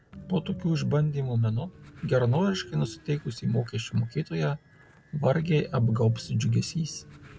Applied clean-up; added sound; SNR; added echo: none; Train; 18 dB; none.